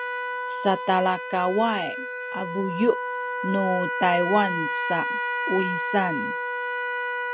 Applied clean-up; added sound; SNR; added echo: none; Trumpet; 3 dB; none.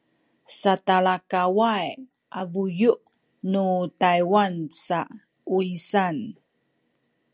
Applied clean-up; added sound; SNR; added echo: none; none; none; none.